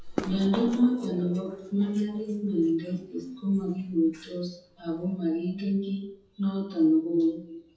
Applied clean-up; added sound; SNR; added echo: classical method WPE with log-MMSE.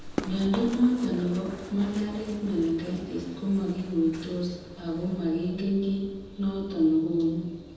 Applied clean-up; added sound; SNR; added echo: none; Run; 14 dB; reverberation time 1.1 s.